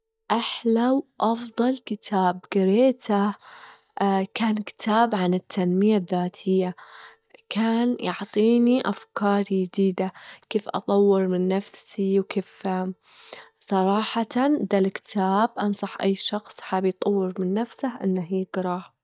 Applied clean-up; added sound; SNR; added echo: neural mask model DeepFilterNet 3.